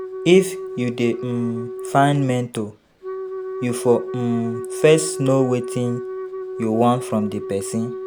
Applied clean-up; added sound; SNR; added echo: none; Wind instrument, woodwind instrument; 9 dB; none.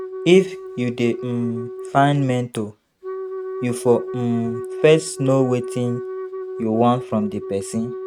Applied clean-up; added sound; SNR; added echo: neural mask model RNNoise.